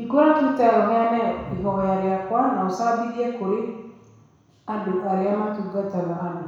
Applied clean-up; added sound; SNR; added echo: none; none; none; reverberation time 1.1 s.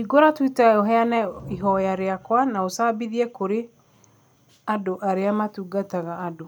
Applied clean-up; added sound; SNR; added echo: none; none; none; none.